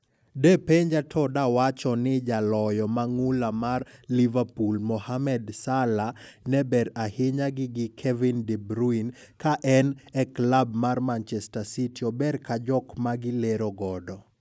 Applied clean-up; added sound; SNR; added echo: none; none; none; none.